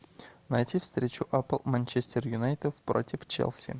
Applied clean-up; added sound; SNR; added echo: none; none; none; none.